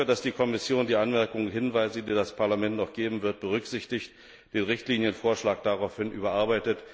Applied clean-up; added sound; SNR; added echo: none; none; none; none.